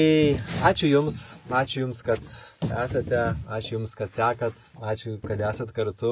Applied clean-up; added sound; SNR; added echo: none; none; none; none.